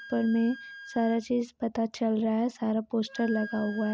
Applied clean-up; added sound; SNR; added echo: none; Wind instrument, woodwind instrument; 17 dB; none.